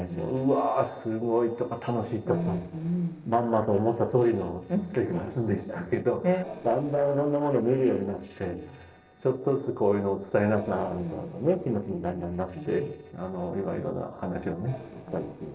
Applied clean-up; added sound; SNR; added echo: neural separator model SepFormer DNS4.